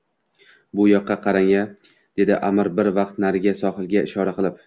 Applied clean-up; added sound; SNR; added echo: none; none; none; none.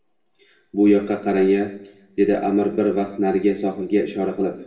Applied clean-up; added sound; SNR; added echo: none; none; none; reverberation time 0.7 s.